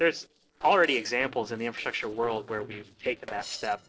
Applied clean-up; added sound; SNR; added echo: neural separator model SepFormer DNS4.